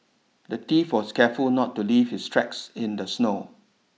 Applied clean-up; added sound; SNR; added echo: none; none; none; none.